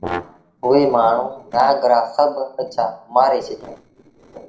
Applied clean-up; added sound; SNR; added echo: neural separator model SepFormer DNS4.